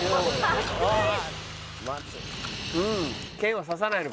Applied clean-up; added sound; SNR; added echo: none; Mechanisms; 18 dB; none.